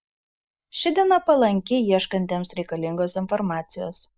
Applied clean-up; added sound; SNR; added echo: neural mask model Resemble Enhance denoiser.